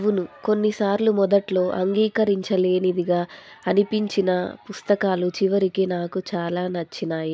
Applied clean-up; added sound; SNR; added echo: none; none; none; none.